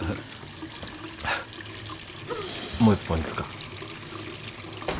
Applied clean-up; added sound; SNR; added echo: none; Trickle, dribble / Sink (filling or washing) / Water tap, faucet; 9 dB; none.